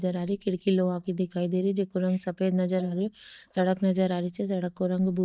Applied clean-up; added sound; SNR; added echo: neural mask model DeepFilterNet 3.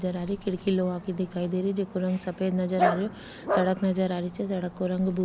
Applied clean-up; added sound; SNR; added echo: none; Dog; 7 dB; none.